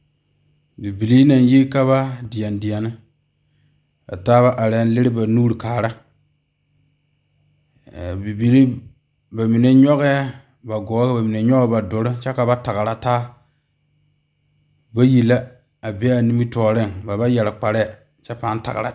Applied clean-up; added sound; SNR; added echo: none; none; none; none.